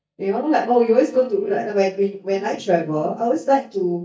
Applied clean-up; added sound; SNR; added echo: neural mask model DeepFilterNet 3.